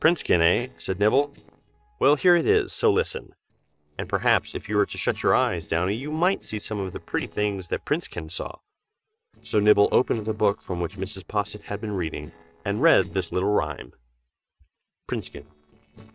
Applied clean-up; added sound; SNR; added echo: neural separator model SepFormer DNS4.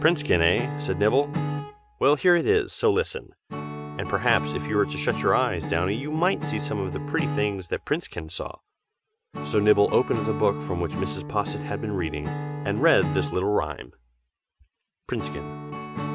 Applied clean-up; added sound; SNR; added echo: none; Acoustic guitar / Strum; 7 dB; none.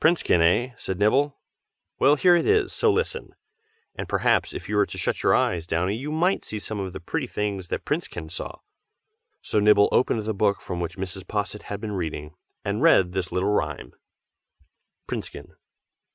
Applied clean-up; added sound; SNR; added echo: none; none; none; none.